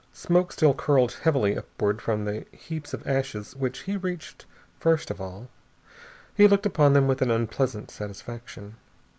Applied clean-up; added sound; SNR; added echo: none; none; none; none.